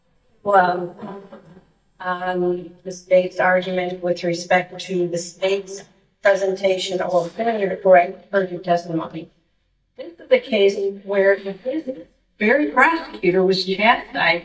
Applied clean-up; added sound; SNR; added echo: neural mask model DeepFilterNet 3.